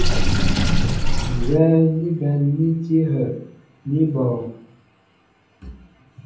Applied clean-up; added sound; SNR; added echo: none; Sink (filling or washing) / Water; 0 dB; reverberation time 0.6 s.